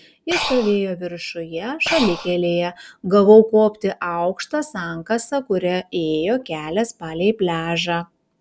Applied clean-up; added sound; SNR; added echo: none; Breathing; 5 dB; none.